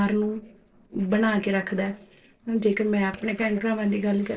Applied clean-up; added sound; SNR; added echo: neural separator model SepFormer DNS4.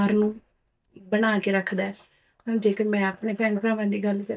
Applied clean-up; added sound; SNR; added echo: neural mask model DeepFilterNet 3.